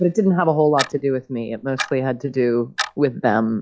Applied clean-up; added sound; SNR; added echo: classical method log-MMSE.